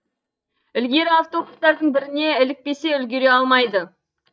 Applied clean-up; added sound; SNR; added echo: neural mask model DeepFilterNet 3.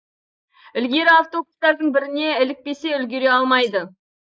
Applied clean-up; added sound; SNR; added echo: neural mask model Resemble Enhance denoiser.